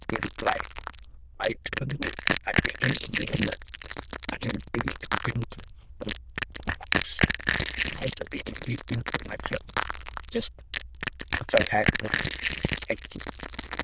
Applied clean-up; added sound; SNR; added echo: neural diffusion model UNIVERSE++.